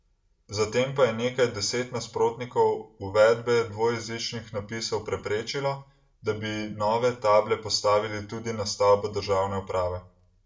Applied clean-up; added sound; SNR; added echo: none; none; none; reverberation time 0.3 s.